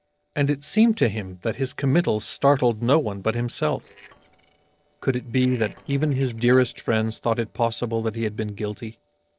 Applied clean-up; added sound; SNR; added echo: neural separator model SepFormer DNS4.